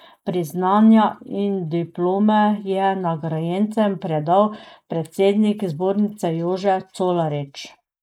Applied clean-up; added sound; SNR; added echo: neural mask model Resemble Enhance denoiser.